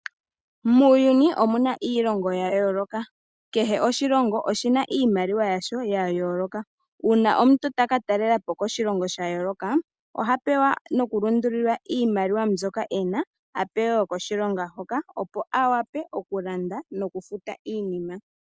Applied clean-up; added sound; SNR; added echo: none; none; none; none.